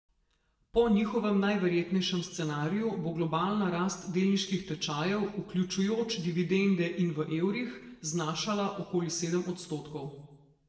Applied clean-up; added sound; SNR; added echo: none; none; none; reverberation time 1.0 s.